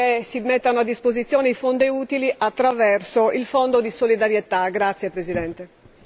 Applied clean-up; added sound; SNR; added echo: none; none; none; none.